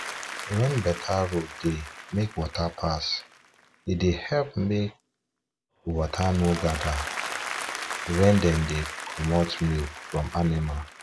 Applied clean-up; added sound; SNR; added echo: none; Applause; 11 dB; none.